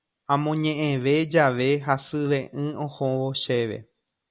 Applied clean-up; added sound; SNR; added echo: none; none; none; none.